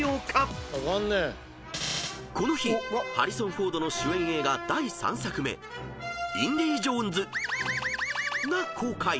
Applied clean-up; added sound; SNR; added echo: none; none; none; none.